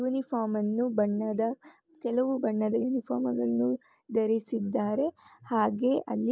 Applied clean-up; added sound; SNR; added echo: none; none; none; none.